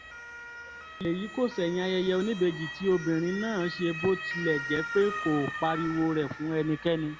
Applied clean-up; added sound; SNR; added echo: none; Motor vehicle (road) / Siren; 9 dB; none.